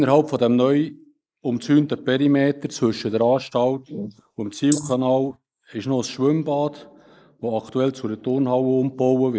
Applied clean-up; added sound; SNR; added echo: neural mask model Resemble Enhance denoiser.